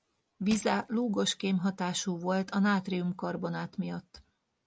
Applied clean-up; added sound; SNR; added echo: none; Crushing; 13 dB; none.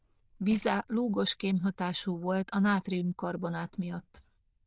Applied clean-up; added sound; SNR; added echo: neural diffusion model UNIVERSE++.